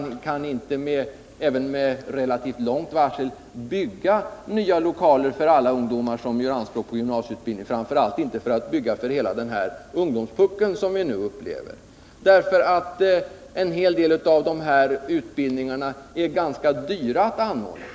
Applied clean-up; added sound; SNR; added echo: none; none; none; none.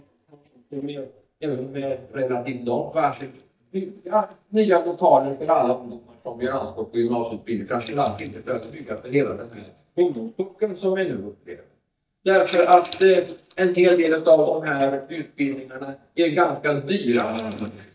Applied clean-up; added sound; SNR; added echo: neural mask model DeepFilterNet 3.